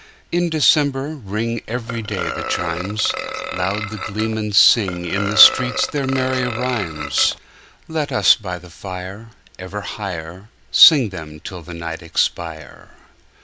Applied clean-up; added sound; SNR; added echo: none; Burping, eructation; 6 dB; none.